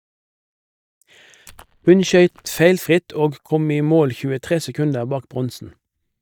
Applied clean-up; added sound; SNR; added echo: neural mask model DeepFilterNet 3.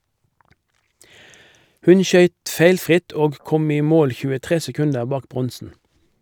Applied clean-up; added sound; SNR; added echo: none; none; none; none.